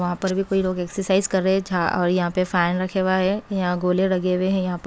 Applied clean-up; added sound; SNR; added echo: none; none; none; none.